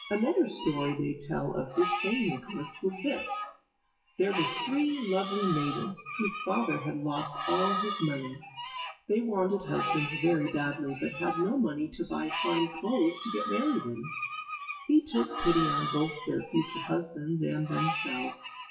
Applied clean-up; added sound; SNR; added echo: classical method WPE with log-MMSE.